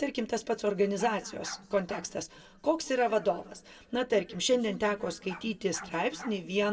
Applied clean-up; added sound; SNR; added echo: none; Bark; 18 dB; reverberation time 1.2 s.